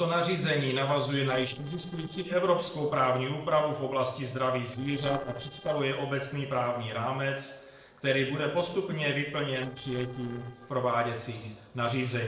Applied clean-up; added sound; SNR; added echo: neural separator model SepFormer DNS4.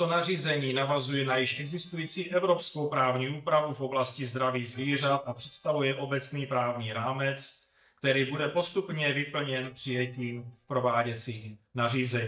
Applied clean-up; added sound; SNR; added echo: neural mask model DeepFilterNet 3.